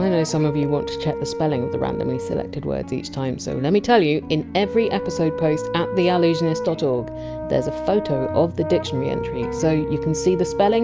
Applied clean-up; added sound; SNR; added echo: none; Brass instrument; 8 dB; none.